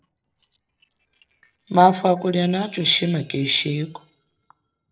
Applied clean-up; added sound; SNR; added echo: neural separator model SepFormer DNS4.